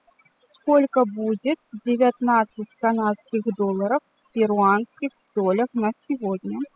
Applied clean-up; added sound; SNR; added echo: classical method spectral subtraction.